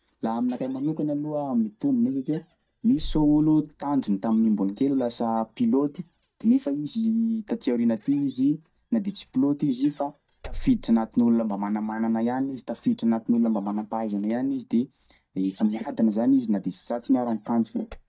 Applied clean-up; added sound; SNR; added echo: neural mask model DeepFilterNet 3.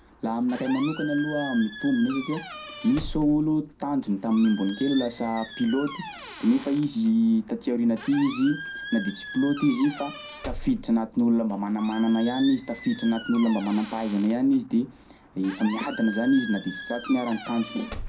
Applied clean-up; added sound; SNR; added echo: none; Squeak; 14 dB; reverberation time 0.2 s.